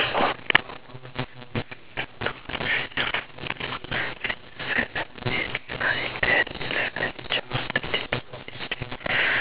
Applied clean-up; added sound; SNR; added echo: none; none; none; none.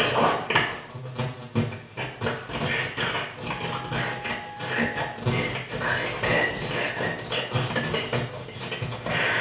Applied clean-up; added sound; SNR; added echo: none; Wind instrument, woodwind instrument; 15 dB; reverberation time 0.6 s.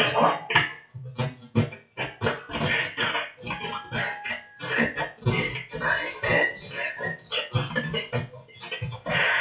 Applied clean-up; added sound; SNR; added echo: classical method WPE with log-MMSE.